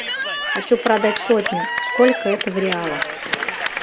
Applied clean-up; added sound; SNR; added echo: none; Cheering / Clapping; 4 dB; none.